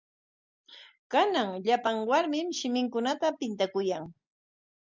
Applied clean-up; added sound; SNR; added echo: none; none; none; none.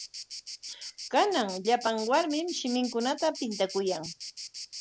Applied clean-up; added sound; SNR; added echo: none; Insect; 12 dB; none.